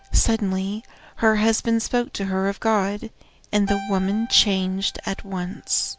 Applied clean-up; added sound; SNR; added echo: none; Keyboard (musical); 20 dB; none.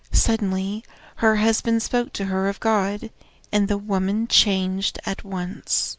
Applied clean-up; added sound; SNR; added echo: neural mask model Resemble Enhance denoiser.